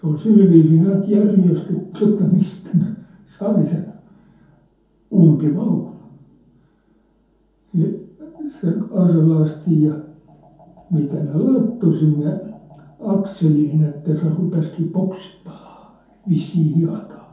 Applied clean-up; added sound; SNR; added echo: none; none; none; reverberation time 0.6 s.